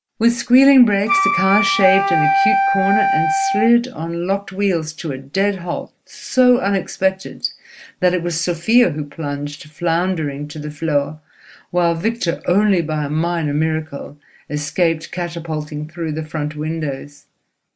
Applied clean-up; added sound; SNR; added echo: none; Wind instrument, woodwind instrument; -2 dB; none.